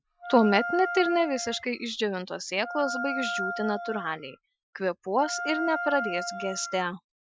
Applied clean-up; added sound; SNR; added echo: classical method Wiener filter.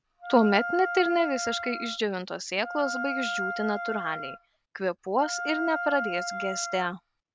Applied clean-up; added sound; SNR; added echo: none; Wind instrument, woodwind instrument; 6 dB; none.